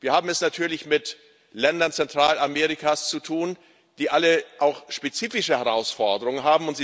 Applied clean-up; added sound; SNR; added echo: none; none; none; none.